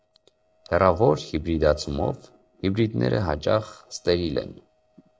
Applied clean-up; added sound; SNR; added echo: neural separator model SepFormer DNS4.